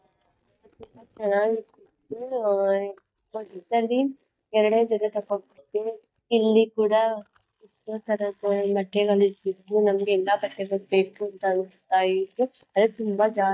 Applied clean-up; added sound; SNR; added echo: neural mask model DeepFilterNet 3.